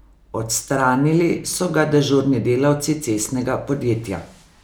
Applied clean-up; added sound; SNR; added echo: none; none; none; none.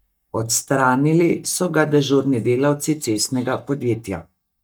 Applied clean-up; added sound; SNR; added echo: neural mask model DeepFilterNet 3.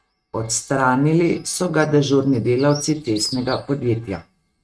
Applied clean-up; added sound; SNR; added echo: neural mask model RNNoise.